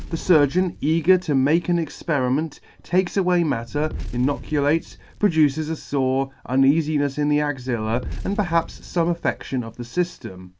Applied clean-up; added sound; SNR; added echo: none; Fire; 14 dB; none.